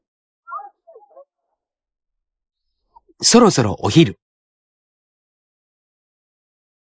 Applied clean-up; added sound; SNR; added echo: neural mask model Resemble Enhance denoiser.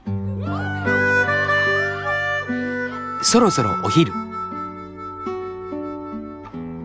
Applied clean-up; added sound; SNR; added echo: none; Cheering; 12 dB; none.